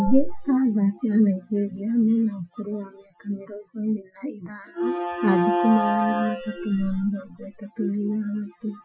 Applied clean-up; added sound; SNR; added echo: classical method Wiener filter.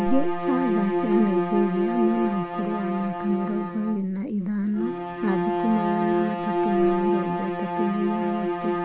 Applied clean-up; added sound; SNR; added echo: none; Bowed string instrument; 0 dB; none.